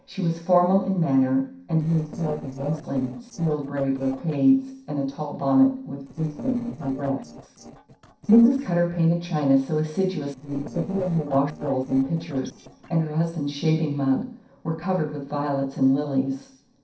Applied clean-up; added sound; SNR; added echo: neural separator model SepFormer DNS4.